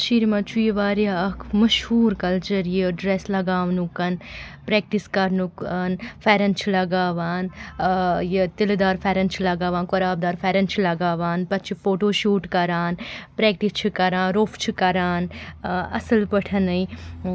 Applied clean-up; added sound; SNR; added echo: none; none; none; none.